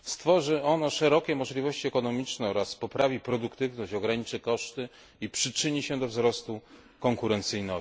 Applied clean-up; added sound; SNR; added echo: none; none; none; none.